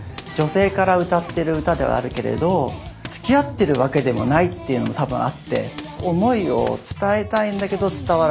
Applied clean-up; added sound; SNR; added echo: none; Drum kit; 15 dB; none.